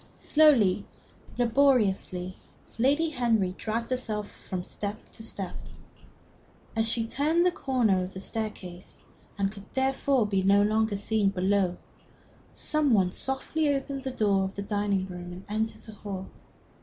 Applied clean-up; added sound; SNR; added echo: none; none; none; none.